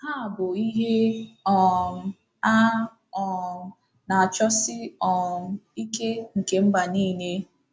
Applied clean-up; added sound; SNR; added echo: none; none; none; none.